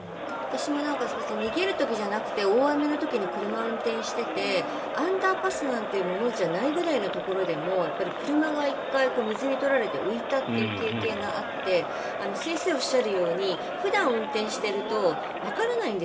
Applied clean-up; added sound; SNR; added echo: none; Crowd; 4 dB; reverberation time 1.4 s.